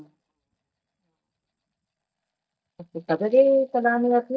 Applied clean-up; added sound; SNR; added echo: neural mask model DeepFilterNet 3.